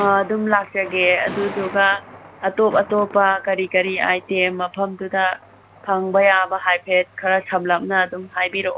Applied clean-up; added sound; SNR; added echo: none; Thunder; 19 dB; none.